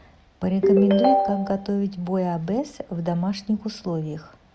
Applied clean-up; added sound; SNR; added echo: none; Ringtone; -4 dB; none.